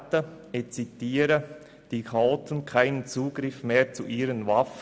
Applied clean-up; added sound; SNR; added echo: none; none; none; none.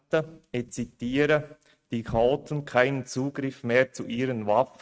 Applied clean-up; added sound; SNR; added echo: neural mask model RNNoise.